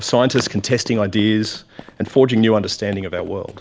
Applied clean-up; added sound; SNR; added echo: none; Run; 19 dB; none.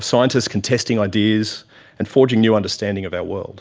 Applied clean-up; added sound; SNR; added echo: none; none; none; none.